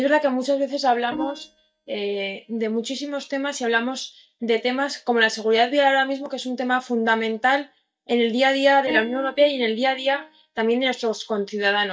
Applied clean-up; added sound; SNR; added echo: neural mask model DeepFilterNet 3.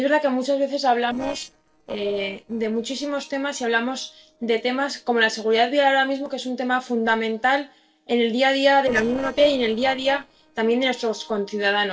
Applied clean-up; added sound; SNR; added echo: neural separator model SepFormer DNS4.